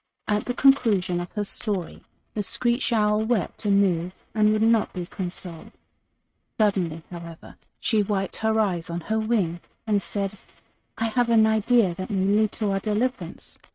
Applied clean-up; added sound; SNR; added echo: neural mask model RNNoise.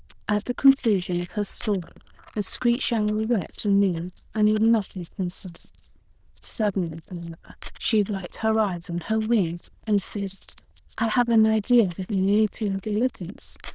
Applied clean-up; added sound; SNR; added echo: neural diffusion model UNIVERSE++.